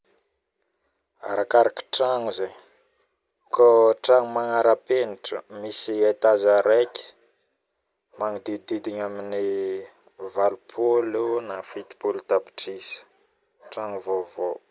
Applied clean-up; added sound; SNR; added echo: none; none; none; none.